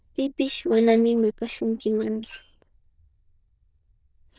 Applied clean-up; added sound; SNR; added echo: neural diffusion model UNIVERSE++.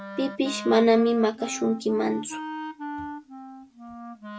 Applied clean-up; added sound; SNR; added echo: none; Wind instrument, woodwind instrument; 11 dB; none.